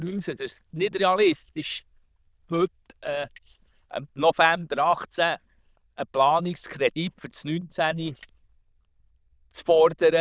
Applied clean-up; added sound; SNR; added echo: neural diffusion model UNIVERSE++.